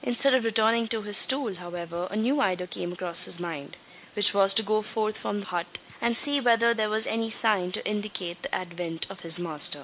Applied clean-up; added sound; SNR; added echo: none; none; none; none.